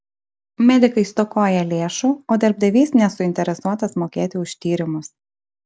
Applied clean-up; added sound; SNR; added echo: none; none; none; none.